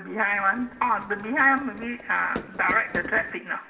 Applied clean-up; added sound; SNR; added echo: none; Fireworks; 14 dB; reverberation time 2.6 s.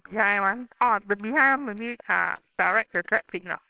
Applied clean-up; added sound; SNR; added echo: neural separator model SepFormer WHAMR!.